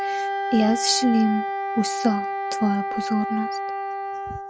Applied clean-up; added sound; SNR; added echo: none; Wind instrument, woodwind instrument; 2 dB; none.